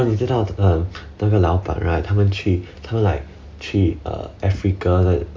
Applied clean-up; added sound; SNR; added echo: none; none; none; none.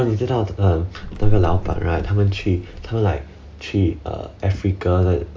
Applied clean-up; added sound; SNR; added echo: none; Car; 2 dB; none.